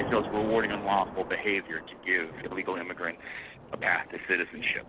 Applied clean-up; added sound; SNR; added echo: none; Thunder / Rain; 10 dB; none.